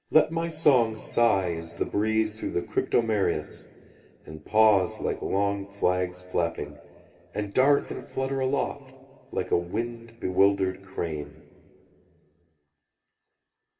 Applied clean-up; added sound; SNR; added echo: none; none; none; reverberation time 2.7 s.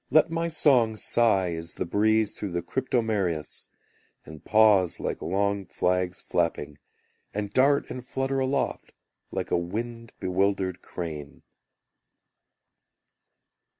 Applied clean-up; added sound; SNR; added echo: none; none; none; none.